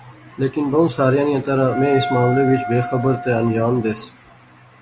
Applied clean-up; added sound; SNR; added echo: none; Wind instrument, woodwind instrument; 9 dB; none.